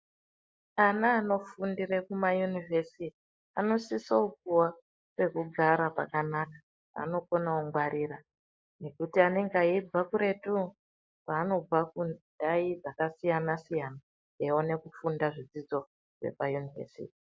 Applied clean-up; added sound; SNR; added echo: neural mask model Resemble Enhance denoiser.